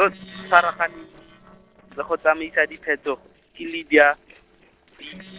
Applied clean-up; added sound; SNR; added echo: neural separator model SepFormer DNS4.